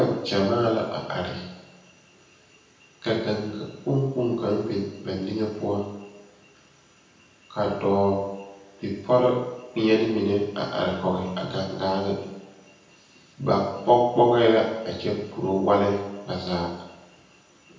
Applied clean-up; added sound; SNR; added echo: none; none; none; reverberation time 0.9 s.